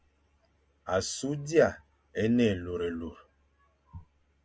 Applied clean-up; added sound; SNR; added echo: none; none; none; none.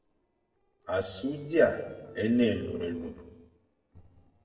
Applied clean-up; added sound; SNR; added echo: neural separator model SepFormer DNS4.